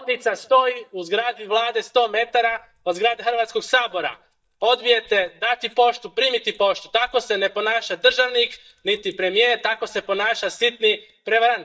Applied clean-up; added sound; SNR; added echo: neural mask model DeepFilterNet 3.